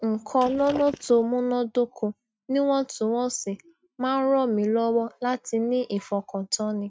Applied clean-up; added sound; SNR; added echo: neural mask model RNNoise.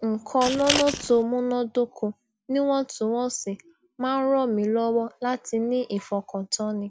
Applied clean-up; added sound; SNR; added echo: none; Scissors; 3 dB; none.